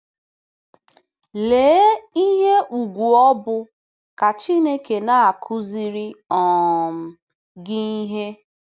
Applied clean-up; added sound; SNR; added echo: none; none; none; none.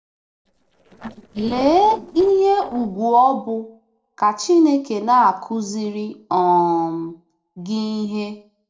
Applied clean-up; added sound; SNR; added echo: neural separator model SepFormer DNS4.